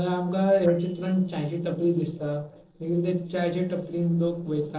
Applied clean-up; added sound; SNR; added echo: neural separator model SepFormer DNS4.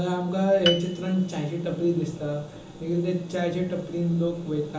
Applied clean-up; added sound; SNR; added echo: none; Piano; 7 dB; reverberation time 1.2 s.